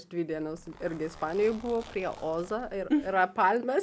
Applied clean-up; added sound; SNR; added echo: none; Zipper (clothing); 20 dB; none.